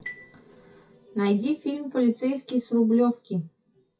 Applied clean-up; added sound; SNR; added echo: classical method WPE with log-MMSE.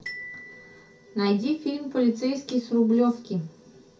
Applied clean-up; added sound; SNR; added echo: none; Glockenspiel; 20 dB; reverberation time 0.3 s.